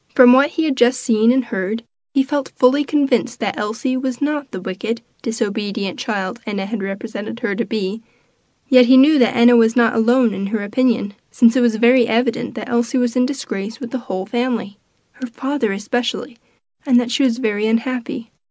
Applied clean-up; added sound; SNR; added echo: none; none; none; none.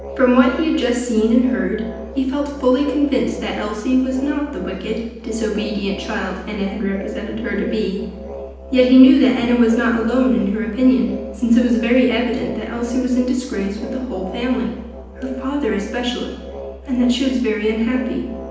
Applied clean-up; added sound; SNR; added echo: none; Musical instrument; 14 dB; reverberation time 0.9 s.